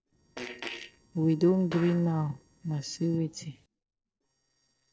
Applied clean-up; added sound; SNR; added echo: neural separator model SepFormer DNS4.